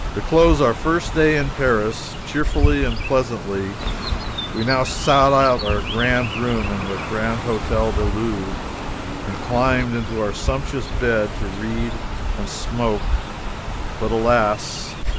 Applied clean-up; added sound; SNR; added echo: none; Chirp, tweet; 3 dB; none.